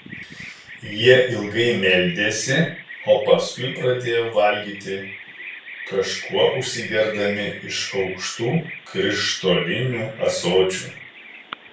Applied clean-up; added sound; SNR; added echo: none; Bird vocalization, bird call, bird song; 15 dB; reverberation time 0.3 s.